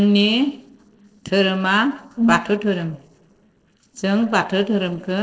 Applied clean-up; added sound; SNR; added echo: neural separator model SepFormer DNS4.